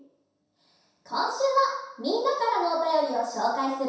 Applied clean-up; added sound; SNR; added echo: none; none; none; reverberation time 0.7 s.